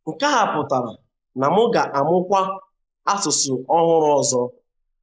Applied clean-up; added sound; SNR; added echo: neural mask model Resemble Enhance denoiser.